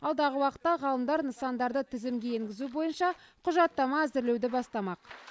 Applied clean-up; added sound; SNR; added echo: none; none; none; none.